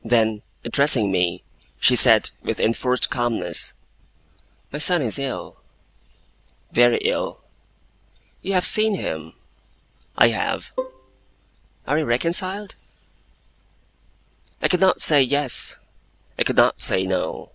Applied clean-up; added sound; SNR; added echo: none; Bowed string instrument; 8 dB; none.